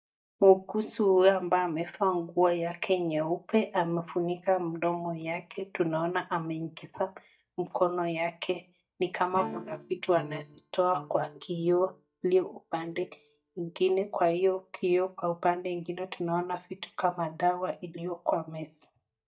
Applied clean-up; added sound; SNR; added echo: neural mask model DeepFilterNet 3.